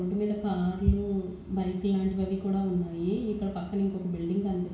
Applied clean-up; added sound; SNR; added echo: none; none; none; reverberation time 0.6 s.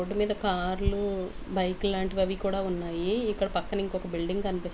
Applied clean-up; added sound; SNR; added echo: none; none; none; none.